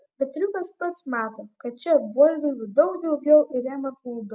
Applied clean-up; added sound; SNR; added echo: none; none; none; none.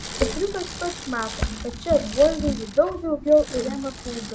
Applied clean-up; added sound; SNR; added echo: none; Bicycle; 8 dB; none.